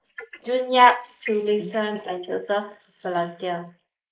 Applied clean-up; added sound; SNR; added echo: neural mask model Resemble Enhance denoiser.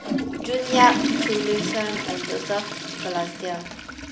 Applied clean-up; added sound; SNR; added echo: none; Toilet flush / Water; 2 dB; none.